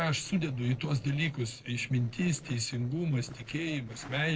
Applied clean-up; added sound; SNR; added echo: neural separator model SepFormer DNS4.